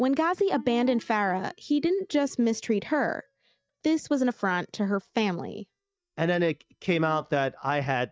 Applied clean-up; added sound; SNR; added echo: neural mask model DeepFilterNet 3.